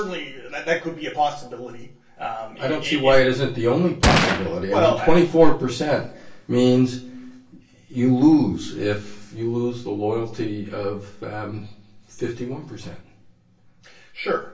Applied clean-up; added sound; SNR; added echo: none; Gunshot, gunfire; 0 dB; reverberation time 0.2 s.